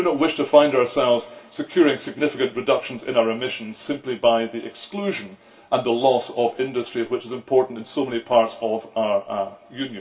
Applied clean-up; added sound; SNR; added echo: none; none; none; reverberation time 0.2 s.